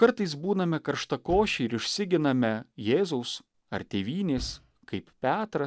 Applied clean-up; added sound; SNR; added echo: none; Bass drum; 16 dB; none.